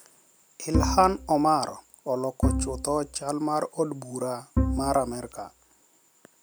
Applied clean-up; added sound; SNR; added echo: none; Bowed string instrument; 2 dB; none.